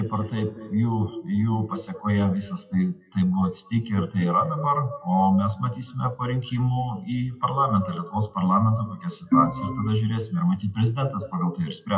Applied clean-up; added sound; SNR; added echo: classical method WPE with log-MMSE.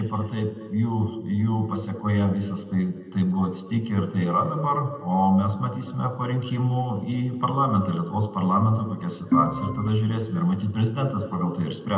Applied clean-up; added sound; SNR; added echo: none; Organ; 4 dB; reverberation time 1.9 s.